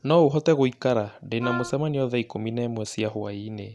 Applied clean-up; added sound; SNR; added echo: none; Wind instrument, woodwind instrument; 11 dB; none.